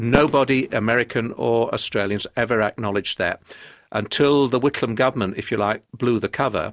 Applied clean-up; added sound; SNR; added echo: none; Fireworks; 10 dB; none.